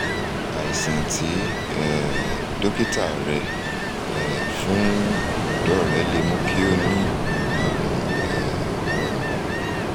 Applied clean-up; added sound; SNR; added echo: none; Ocean; -3 dB; none.